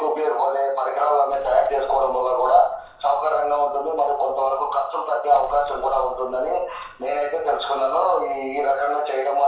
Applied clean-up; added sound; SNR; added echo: neural separator model SepFormer DNS4.